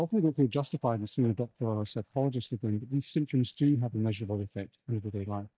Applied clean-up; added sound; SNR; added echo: neural mask model DeepFilterNet 3.